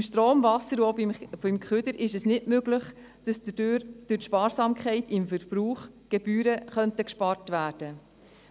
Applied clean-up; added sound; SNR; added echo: none; none; none; none.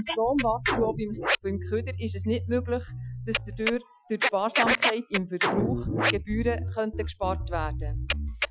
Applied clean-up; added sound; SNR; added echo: classical method Wiener filter.